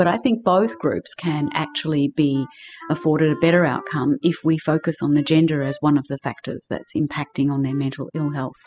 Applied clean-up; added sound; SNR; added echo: classical method spectral subtraction.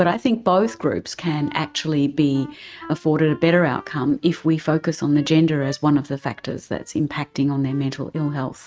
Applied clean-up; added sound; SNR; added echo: neural mask model RNNoise.